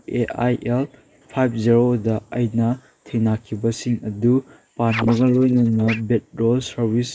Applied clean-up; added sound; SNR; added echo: neural mask model Resemble Enhance denoiser.